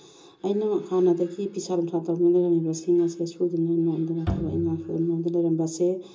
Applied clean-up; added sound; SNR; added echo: none; Bowed string instrument; 9 dB; reverberation time 0.2 s.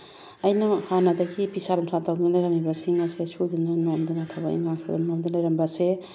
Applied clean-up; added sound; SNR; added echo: none; none; none; none.